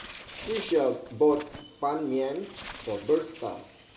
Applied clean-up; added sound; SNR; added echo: none; Bird; 14 dB; reverberation time 0.5 s.